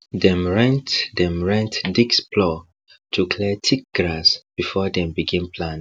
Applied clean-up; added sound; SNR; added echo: none; none; none; none.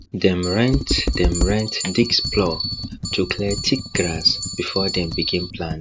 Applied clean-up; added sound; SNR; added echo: none; Computer keyboard + Bell; 4 dB; none.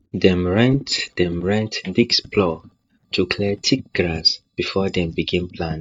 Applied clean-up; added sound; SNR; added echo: neural mask model DeepFilterNet 3.